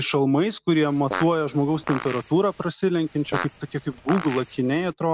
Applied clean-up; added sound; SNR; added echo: none; Fart; 12 dB; none.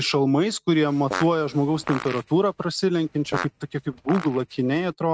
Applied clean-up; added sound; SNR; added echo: neural mask model RNNoise.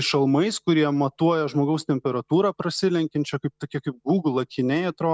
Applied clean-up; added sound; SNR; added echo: none; none; none; none.